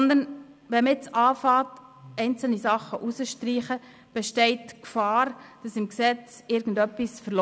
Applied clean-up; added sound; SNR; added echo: none; none; none; none.